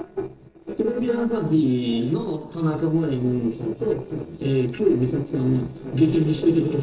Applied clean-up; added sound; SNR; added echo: neural separator model SepFormer DNS4.